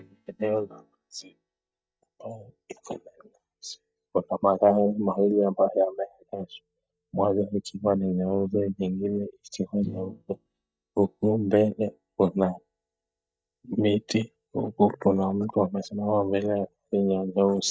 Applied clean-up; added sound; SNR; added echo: neural mask model DeepFilterNet 3.